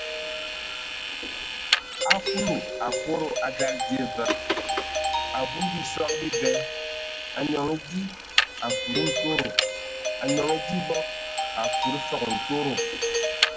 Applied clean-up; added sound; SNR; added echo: none; Vehicle + Doorbell; -3 dB; none.